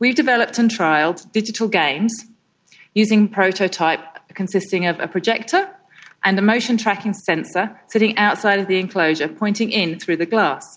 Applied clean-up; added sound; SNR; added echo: none; none; none; none.